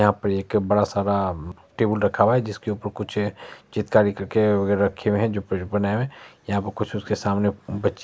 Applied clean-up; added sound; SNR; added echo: none; none; none; none.